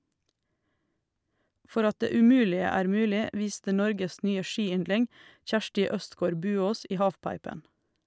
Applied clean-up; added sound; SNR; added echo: none; none; none; none.